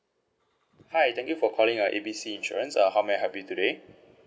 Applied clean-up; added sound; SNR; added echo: none; none; none; none.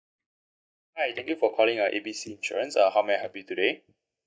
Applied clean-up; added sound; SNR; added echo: neural mask model DeepFilterNet 3.